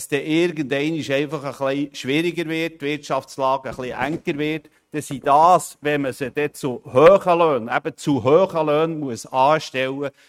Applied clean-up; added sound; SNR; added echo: neural mask model RNNoise.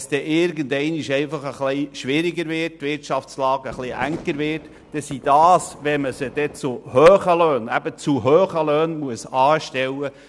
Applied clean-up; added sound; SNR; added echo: none; Fireworks; 19 dB; none.